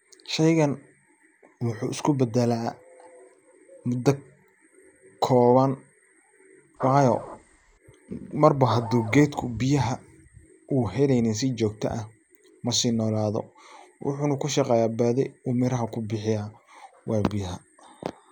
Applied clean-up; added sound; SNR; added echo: none; Printer / Engine; 11 dB; none.